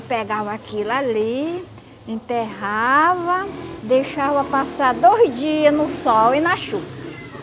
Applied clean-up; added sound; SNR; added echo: none; none; none; none.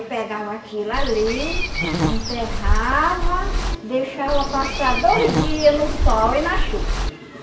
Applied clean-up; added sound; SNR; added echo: none; Walk, footsteps / Insect; -1 dB; reverberation time 0.7 s.